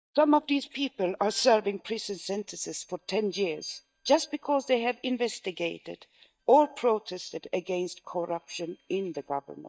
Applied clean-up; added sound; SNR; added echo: neural mask model DeepFilterNet 3.